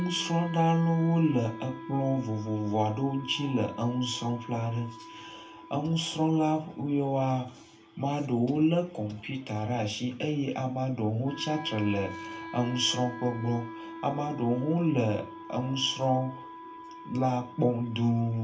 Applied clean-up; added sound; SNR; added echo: none; Wind instrument, woodwind instrument; 15 dB; reverberation time 0.3 s.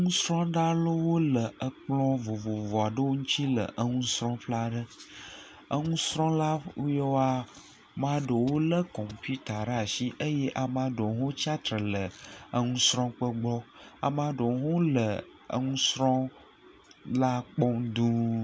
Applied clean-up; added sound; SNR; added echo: none; none; none; none.